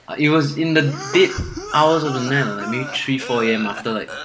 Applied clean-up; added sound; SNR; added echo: none; Cough; 12 dB; reverberation time 1.1 s.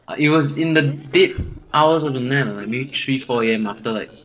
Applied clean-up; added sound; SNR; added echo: neural separator model SepFormer DNS4.